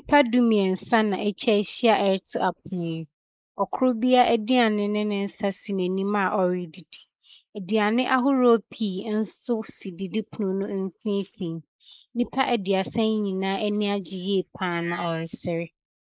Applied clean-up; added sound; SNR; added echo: neural mask model Resemble Enhance denoiser.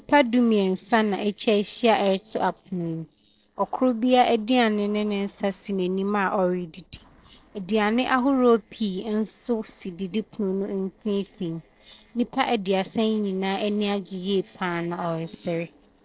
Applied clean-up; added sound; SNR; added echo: neural separator model SepFormer DNS4.